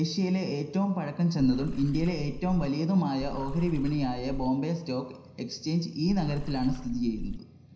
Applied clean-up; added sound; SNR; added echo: none; Water / Splash, splatter; 8 dB; reverberation time 0.9 s.